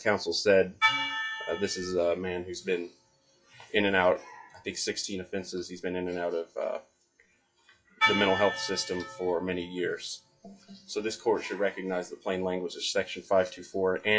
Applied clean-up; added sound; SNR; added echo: classical method WPE with log-MMSE.